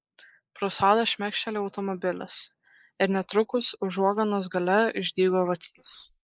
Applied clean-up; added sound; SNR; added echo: neural mask model Resemble Enhance denoiser.